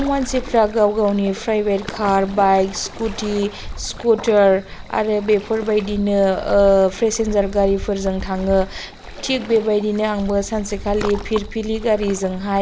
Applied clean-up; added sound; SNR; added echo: none; Waves, surf; 12 dB; none.